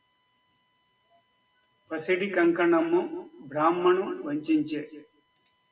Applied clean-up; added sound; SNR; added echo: none; none; none; none.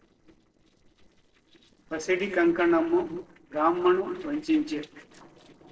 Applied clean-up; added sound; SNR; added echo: neural separator model SepFormer DNS4.